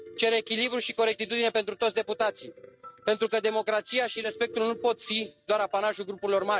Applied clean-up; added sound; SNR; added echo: neural mask model RNNoise.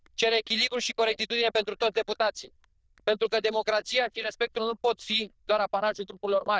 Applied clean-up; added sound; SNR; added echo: neural diffusion model UNIVERSE++.